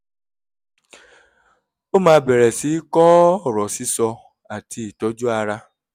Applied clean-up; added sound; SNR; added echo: none; none; none; none.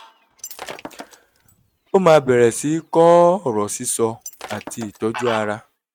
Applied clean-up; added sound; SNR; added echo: neural mask model RNNoise.